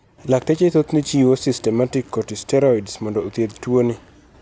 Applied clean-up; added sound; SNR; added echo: none; none; none; none.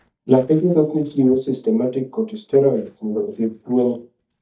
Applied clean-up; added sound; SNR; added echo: neural mask model DeepFilterNet 3.